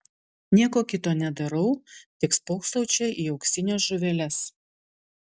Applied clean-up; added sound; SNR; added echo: none; none; none; none.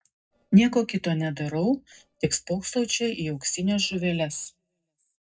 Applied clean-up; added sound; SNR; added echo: neural separator model SepFormer DNS4.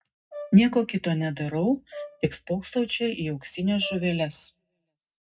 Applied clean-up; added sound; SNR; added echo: none; Brass instrument; 19 dB; reverberation time 0.3 s.